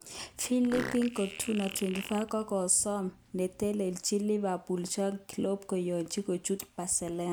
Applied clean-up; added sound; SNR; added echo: none; Fart; 13 dB; none.